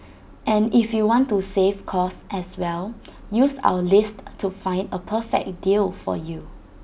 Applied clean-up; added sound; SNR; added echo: none; none; none; none.